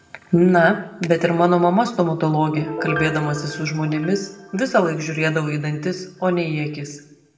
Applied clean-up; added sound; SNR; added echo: none; Piano; 15 dB; reverberation time 0.6 s.